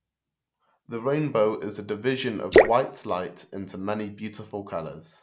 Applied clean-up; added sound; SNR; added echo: none; Drip / Splash, splatter; -4 dB; none.